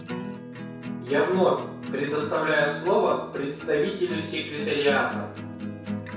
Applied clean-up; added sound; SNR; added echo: none; Acoustic guitar; 9 dB; reverberation time 0.6 s.